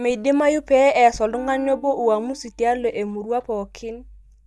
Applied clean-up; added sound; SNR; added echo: neural mask model DeepFilterNet 3.